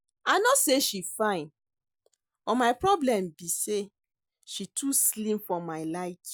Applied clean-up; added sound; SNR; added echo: none; none; none; none.